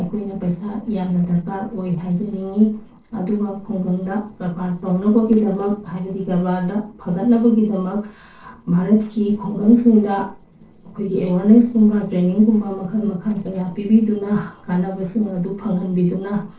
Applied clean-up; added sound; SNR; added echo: neural separator model SepFormer DNS4.